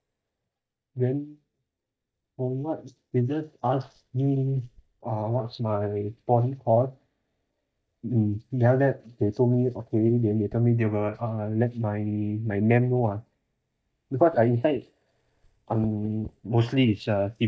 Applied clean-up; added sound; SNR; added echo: neural mask model DeepFilterNet 3.